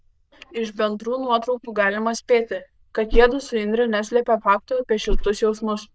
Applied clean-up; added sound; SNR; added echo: neural diffusion model UNIVERSE++.